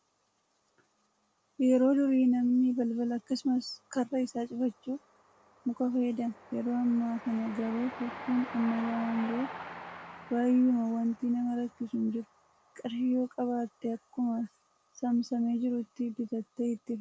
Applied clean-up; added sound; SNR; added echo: none; Train; 18 dB; none.